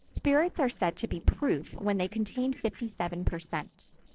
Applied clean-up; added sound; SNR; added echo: neural separator model SepFormer DNS4.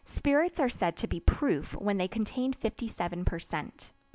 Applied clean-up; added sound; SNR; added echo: none; none; none; none.